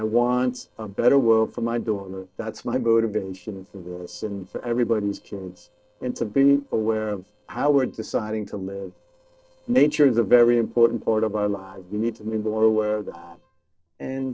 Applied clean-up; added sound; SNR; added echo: neural separator model SepFormer DNS4.